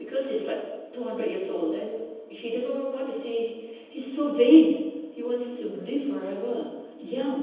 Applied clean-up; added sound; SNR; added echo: none; none; none; reverberation time 1.1 s.